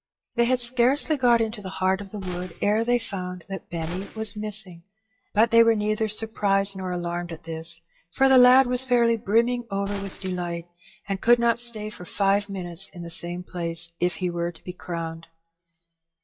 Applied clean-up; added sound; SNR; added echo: classical method WPE with log-MMSE.